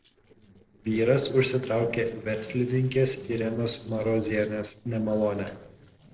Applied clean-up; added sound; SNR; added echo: neural separator model SepFormer DNS4.